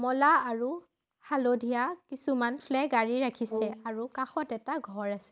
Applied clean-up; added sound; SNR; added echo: none; Brass instrument; 10 dB; none.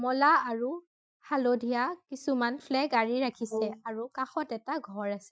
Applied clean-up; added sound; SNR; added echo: classical method Wiener filter.